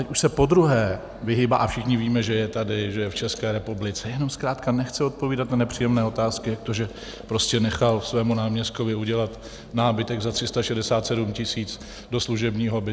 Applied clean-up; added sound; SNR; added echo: none; Animal; 20 dB; none.